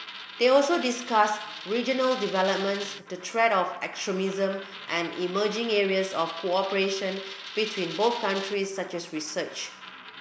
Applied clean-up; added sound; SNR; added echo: none; Coin (dropping); 14 dB; none.